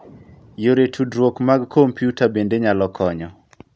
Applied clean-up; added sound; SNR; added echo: none; none; none; none.